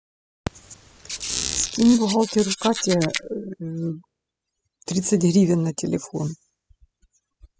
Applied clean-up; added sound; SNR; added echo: classical method spectral subtraction.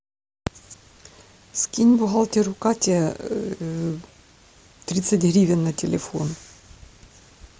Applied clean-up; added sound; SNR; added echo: none; none; none; none.